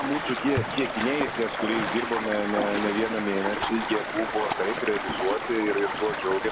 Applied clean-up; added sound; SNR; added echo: none; Stream; 2 dB; none.